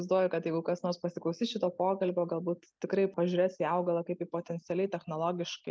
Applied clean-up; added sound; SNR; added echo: none; none; none; none.